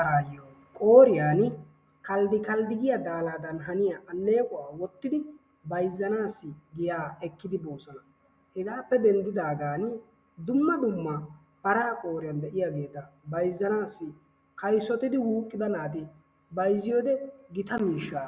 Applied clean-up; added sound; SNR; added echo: none; none; none; none.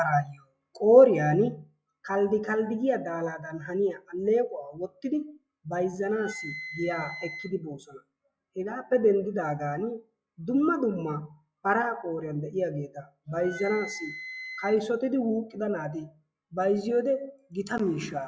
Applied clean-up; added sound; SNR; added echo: classical method log-MMSE.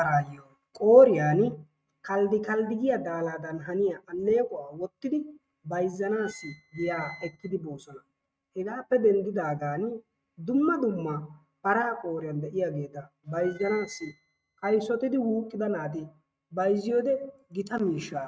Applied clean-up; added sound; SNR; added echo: neural mask model RNNoise.